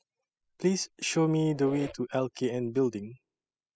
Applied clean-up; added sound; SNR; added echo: classical method spectral subtraction.